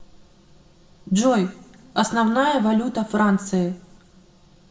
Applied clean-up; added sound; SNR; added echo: none; none; none; reverberation time 0.7 s.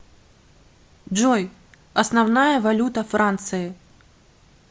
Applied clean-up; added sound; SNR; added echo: none; none; none; none.